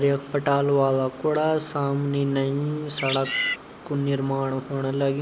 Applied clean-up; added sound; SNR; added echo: none; Bird; 3 dB; none.